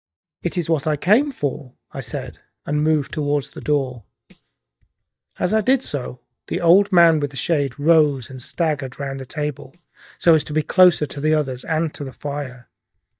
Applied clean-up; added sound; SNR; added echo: neural mask model DeepFilterNet 3.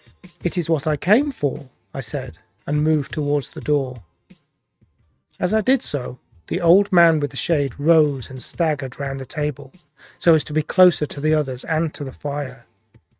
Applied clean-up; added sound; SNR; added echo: neural mask model RNNoise.